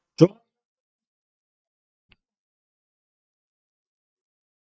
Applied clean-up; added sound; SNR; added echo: neural mask model DeepFilterNet 3.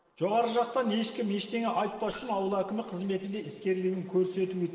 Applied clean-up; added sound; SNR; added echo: neural separator model SepFormer DNS4.